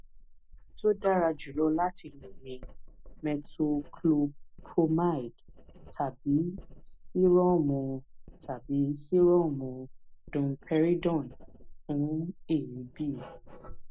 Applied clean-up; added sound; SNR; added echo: neural mask model Resemble Enhance denoiser.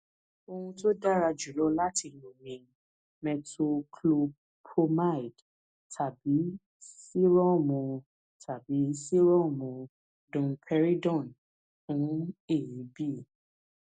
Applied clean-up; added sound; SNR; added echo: none; none; none; none.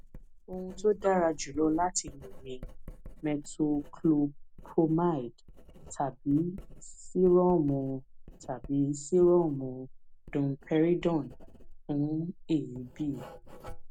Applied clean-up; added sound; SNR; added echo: none; Writing; 16 dB; none.